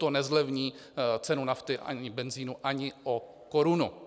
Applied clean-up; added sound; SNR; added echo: none; none; none; none.